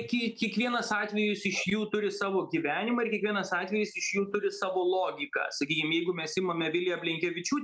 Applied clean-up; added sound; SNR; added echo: none; none; none; none.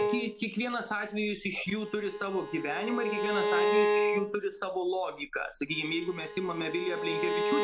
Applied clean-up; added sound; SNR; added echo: none; Bowed string instrument; 0 dB; none.